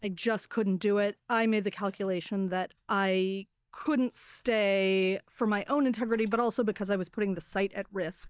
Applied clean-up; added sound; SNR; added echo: neural mask model DeepFilterNet 3.